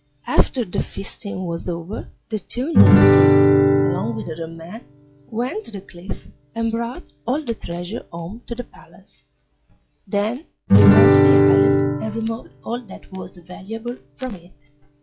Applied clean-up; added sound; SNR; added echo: classical method log-MMSE.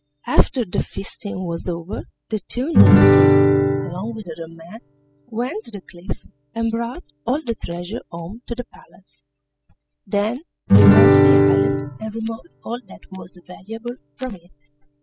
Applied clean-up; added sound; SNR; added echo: classical method spectral subtraction.